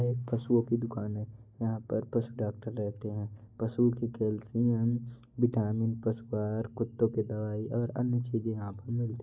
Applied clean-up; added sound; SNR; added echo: none; none; none; none.